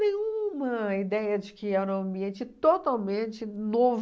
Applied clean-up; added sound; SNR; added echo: none; none; none; none.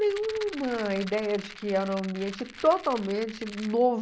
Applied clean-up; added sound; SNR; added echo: none; Rattle; 16 dB; none.